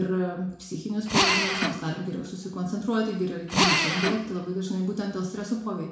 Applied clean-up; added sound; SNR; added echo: none; Drill; 0 dB; reverberation time 0.6 s.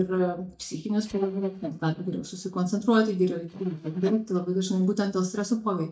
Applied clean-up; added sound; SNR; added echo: neural mask model DeepFilterNet 3.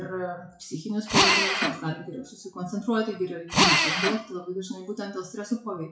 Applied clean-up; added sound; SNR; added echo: classical method WPE with log-MMSE.